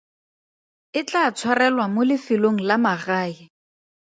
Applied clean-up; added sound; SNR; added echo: none; none; none; none.